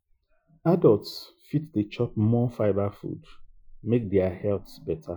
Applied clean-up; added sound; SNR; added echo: classical method Wiener filter.